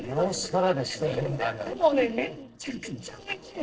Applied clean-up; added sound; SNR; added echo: neural separator model SepFormer DNS4.